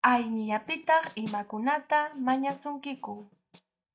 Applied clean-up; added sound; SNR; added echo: neural mask model DeepFilterNet 3.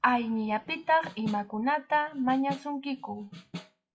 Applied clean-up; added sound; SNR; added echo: classical method WPE with log-MMSE.